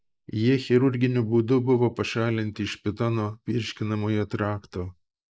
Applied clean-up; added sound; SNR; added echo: neural mask model Resemble Enhance denoiser.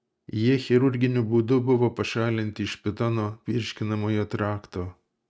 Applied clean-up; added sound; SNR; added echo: none; none; none; none.